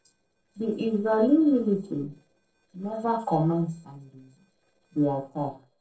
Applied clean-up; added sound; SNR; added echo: neural separator model SepFormer DNS4.